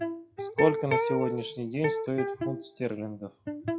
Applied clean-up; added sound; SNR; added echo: classical method log-MMSE.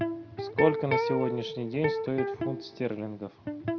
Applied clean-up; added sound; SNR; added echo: none; Electric guitar; 0 dB; none.